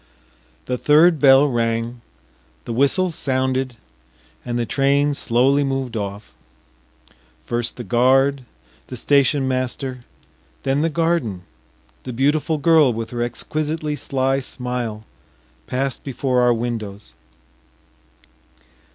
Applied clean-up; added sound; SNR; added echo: none; none; none; none.